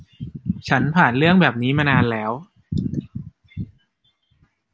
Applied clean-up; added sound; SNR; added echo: none; none; none; none.